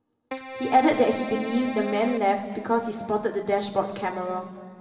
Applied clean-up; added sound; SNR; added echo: none; Keyboard (musical); 10 dB; reverberation time 2.4 s.